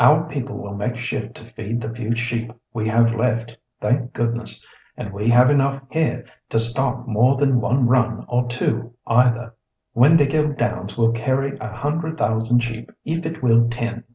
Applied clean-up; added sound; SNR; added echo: none; none; none; none.